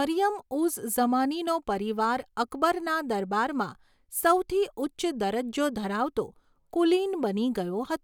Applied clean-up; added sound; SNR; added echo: none; none; none; none.